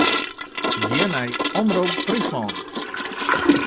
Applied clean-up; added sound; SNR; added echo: none; Toilet flush / Gurgling; -4 dB; none.